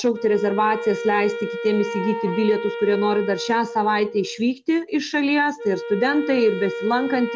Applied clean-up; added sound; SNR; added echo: none; Wind instrument, woodwind instrument; 9 dB; none.